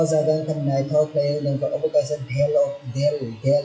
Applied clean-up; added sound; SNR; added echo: classical method WPE with log-MMSE.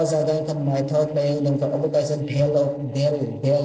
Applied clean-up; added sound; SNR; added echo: neural separator model SepFormer DNS4.